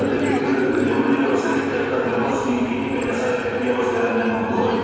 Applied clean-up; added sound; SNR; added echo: none; Crowd; 10 dB; reverberation time 2.2 s.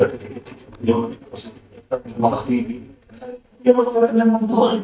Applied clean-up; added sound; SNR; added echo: neural mask model DeepFilterNet 3.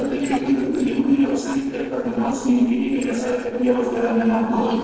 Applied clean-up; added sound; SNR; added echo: neural separator model SepFormer DNS4.